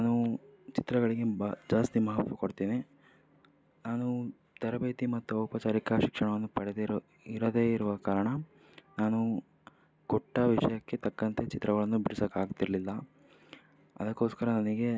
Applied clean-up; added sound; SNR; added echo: none; none; none; none.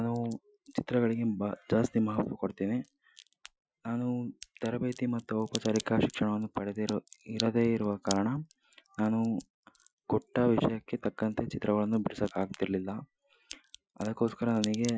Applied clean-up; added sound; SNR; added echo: classical method Wiener filter.